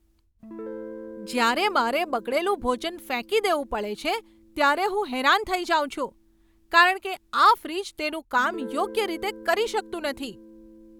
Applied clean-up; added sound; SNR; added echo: none; Guitar; 18 dB; none.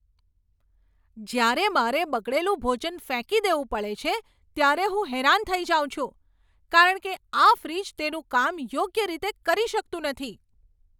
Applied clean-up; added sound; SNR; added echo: none; none; none; none.